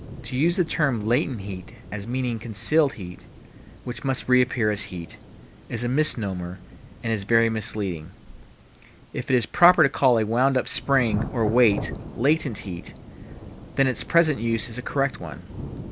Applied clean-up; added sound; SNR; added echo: none; Thunder / Rain; 14 dB; none.